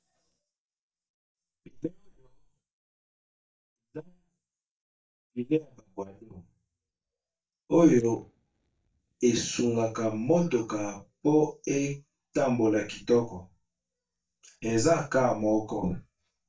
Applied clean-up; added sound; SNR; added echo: neural mask model DeepFilterNet 3.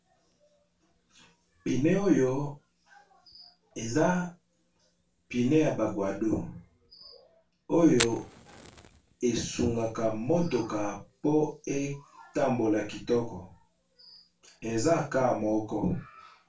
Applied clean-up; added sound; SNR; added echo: none; Fire; 18 dB; reverberation time 0.2 s.